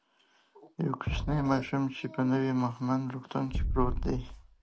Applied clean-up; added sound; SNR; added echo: none; Thump, thud; 5 dB; none.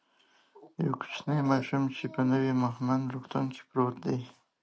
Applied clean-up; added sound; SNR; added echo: none; none; none; none.